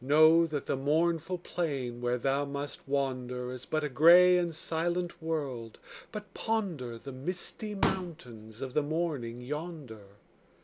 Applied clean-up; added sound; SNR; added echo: none; Explosion; 5 dB; none.